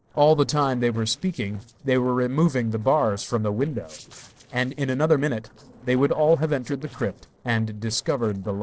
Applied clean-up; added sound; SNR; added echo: neural separator model SepFormer DNS4.